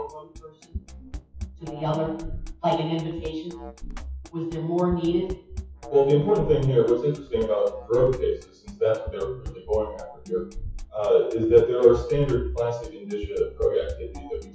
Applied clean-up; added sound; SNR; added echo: classical method WPE with log-MMSE.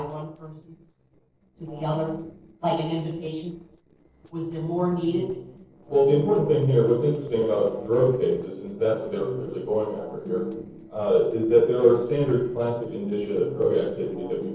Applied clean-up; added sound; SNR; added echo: neural separator model SepFormer DNS4.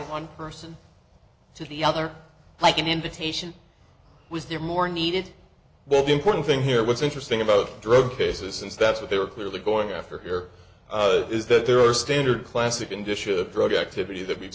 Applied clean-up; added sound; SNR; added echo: none; none; none; none.